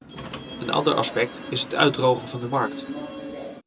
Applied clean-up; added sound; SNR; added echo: none; Subway, metro, underground / Sliding door; 11 dB; reverberation time 0.2 s.